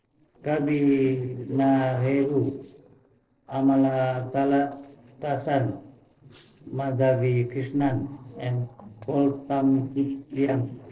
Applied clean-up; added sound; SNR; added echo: neural separator model SepFormer DNS4.